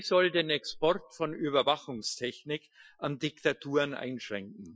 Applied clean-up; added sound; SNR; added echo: classical method Wiener filter.